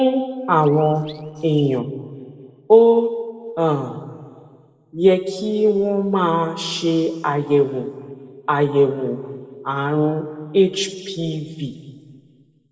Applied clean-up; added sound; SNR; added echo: neural separator model SepFormer DNS4.